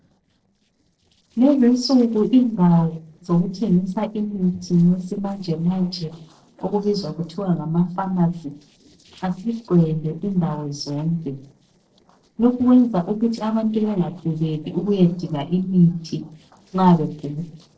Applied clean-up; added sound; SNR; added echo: neural separator model SepFormer DNS4.